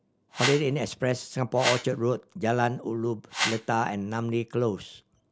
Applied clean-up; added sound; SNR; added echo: none; Whoosh, swoosh, swish; 4 dB; none.